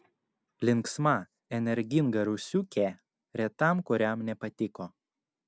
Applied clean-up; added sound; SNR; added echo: none; none; none; none.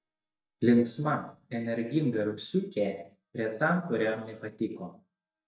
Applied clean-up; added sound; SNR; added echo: neural mask model DeepFilterNet 3.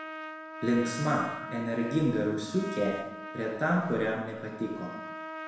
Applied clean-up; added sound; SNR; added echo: none; Trumpet; 10 dB; reverberation time 0.9 s.